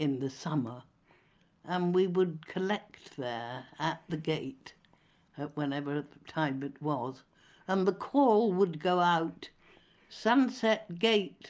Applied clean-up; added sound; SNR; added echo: none; none; none; none.